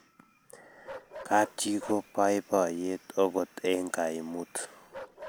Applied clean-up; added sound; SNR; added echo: none; Bark; 18 dB; none.